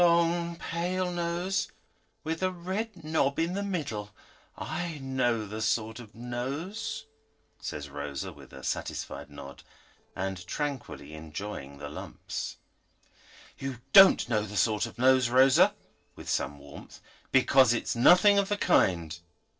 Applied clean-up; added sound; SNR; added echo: neural separator model SepFormer DNS4.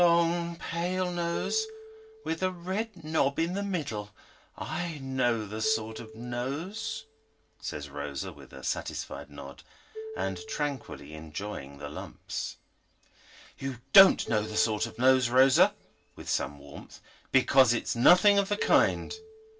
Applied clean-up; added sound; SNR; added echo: none; Marimba, xylophone; 18 dB; reverberation time 0.1 s.